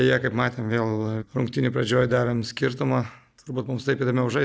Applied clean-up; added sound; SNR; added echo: neural mask model DeepFilterNet 3.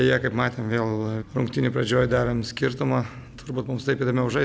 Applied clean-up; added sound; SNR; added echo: none; Accelerating, revving, vroom; 19 dB; none.